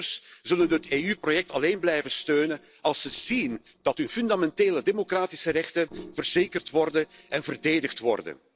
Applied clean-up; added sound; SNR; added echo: neural separator model SepFormer DNS4.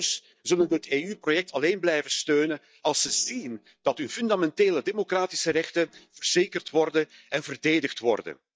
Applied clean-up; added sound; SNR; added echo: neural mask model DeepFilterNet 3.